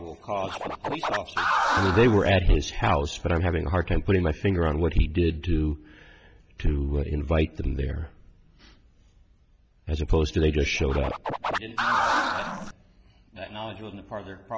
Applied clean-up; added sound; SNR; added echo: none; Scratching (performance technique); 2 dB; none.